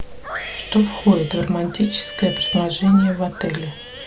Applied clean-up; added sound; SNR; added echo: none; Livestock, farm animals, working animals; 13 dB; none.